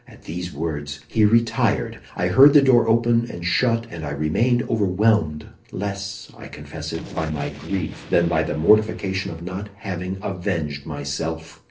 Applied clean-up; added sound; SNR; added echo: neural separator model SepFormer DNS4.